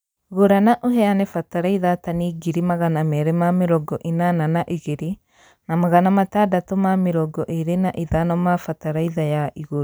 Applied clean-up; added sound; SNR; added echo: none; none; none; none.